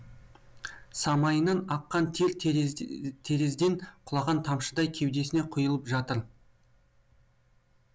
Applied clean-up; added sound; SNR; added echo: none; none; none; none.